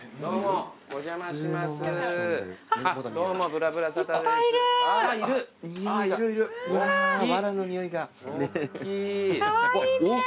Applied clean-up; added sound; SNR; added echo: none; none; none; none.